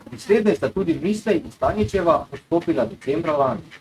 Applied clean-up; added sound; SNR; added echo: neural mask model RNNoise.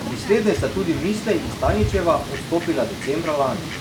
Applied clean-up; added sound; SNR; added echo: none; Fowl; 6 dB; none.